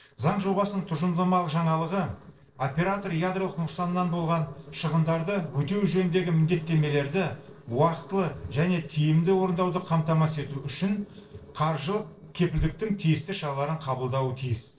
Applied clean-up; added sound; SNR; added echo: neural separator model SepFormer DNS4.